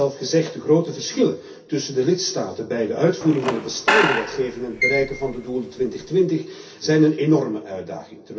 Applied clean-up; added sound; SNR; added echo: none; Squeak / Screech; 3 dB; reverberation time 0.3 s.